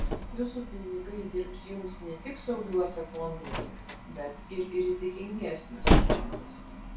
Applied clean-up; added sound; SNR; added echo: none; Slam; -4 dB; reverberation time 0.2 s.